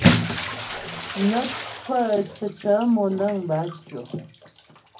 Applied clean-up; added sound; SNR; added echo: none; Bathtub (filling or washing) / Splash, splatter; 2 dB; reverberation time 0.4 s.